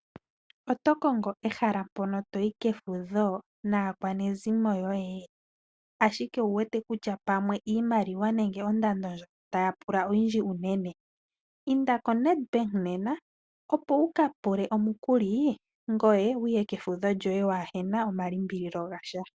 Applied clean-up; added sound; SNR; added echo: none; none; none; none.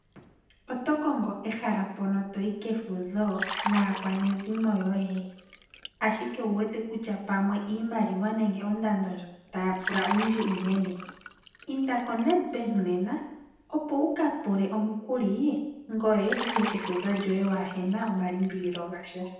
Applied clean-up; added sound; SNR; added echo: none; Liquid; 12 dB; reverberation time 0.9 s.